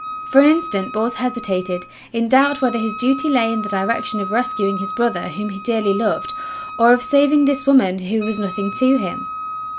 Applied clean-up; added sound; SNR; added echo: none; Wind instrument, woodwind instrument; 11 dB; none.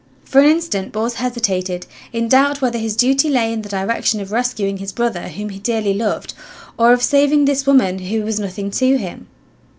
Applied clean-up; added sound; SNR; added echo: none; none; none; none.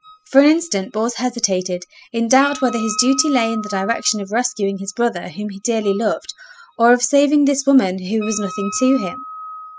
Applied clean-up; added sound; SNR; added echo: classical method spectral subtraction.